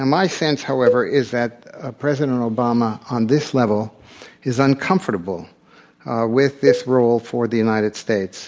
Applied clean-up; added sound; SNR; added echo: none; Cowbell; 6 dB; none.